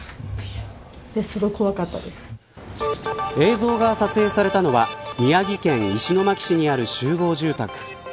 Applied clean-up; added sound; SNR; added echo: none; none; none; none.